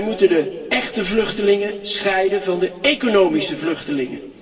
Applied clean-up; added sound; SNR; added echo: none; none; none; reverberation time 2.4 s.